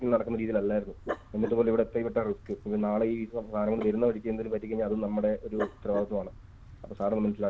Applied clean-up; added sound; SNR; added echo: none; Dog; 14 dB; none.